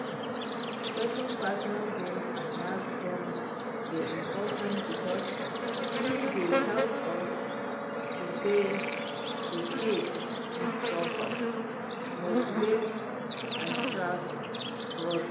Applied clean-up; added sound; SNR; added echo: none; Bird / Insect; -5 dB; reverberation time 0.8 s.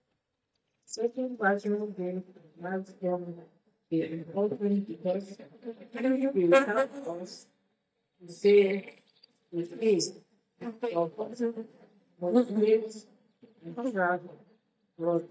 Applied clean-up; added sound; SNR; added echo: neural mask model DeepFilterNet 3.